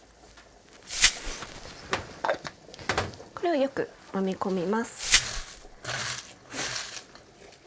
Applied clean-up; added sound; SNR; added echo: none; Glass; -3 dB; none.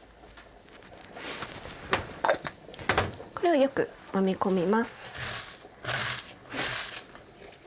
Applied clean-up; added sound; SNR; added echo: none; none; none; none.